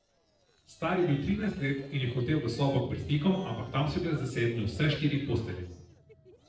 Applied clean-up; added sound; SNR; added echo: neural separator model SepFormer DNS4.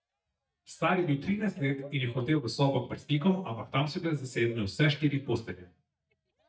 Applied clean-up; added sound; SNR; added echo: neural mask model DeepFilterNet 3.